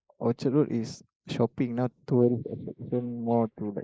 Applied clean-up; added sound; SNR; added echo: neural mask model Resemble Enhance denoiser.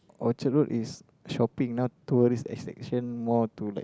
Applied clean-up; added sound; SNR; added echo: none; none; none; none.